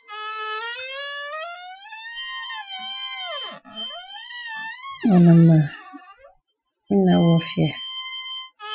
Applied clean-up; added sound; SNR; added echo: classical method Wiener filter.